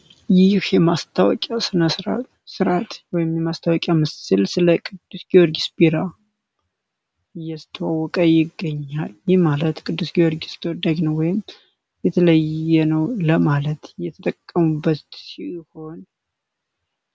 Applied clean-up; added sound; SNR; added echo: none; none; none; none.